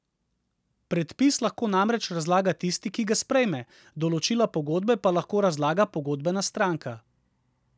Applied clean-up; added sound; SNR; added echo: none; none; none; none.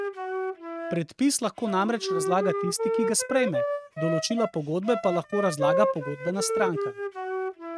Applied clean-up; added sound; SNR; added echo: neural mask model RNNoise.